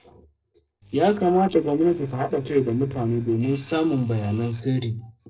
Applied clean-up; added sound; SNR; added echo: neural separator model SepFormer DNS4.